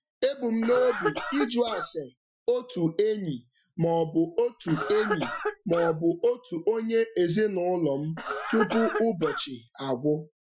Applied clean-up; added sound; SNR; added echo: classical method Wiener filter.